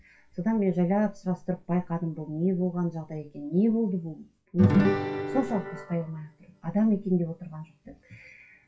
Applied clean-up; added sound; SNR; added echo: classical method WPE with log-MMSE.